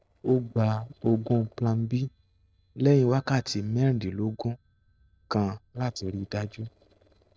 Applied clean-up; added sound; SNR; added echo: neural separator model SepFormer DNS4.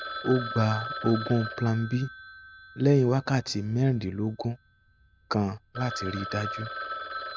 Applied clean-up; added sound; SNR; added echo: none; Telephone; 11 dB; none.